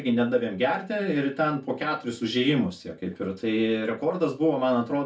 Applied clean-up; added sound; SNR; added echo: none; none; none; reverberation time 0.2 s.